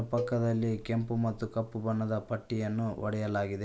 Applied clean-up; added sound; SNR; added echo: none; Cowbell; 12 dB; none.